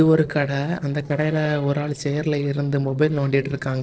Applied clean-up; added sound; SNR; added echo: neural separator model SepFormer DNS4.